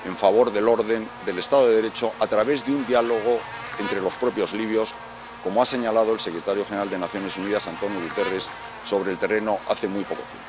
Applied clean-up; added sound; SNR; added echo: none; Buzz; 13 dB; none.